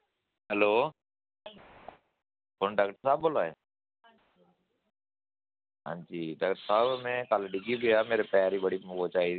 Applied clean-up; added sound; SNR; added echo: none; none; none; none.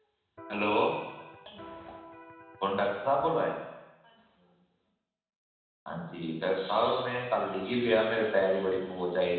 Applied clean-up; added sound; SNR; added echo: none; Electric guitar; 17 dB; reverberation time 1.1 s.